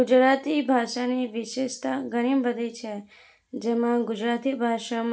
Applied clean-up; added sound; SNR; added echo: none; none; none; none.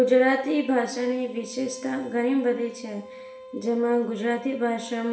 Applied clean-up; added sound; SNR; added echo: none; Bowed string instrument; 19 dB; reverberation time 1.0 s.